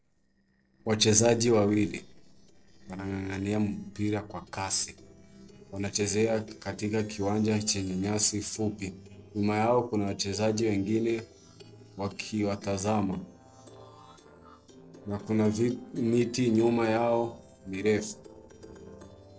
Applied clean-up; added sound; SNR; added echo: neural separator model SepFormer DNS4.